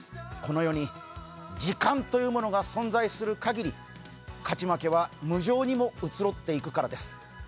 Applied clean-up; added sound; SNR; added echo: none; none; none; none.